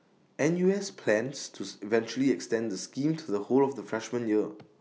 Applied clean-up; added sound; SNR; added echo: none; none; none; none.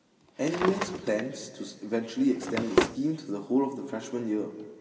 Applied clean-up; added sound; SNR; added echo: none; Drawer open or close; 4 dB; reverberation time 2.3 s.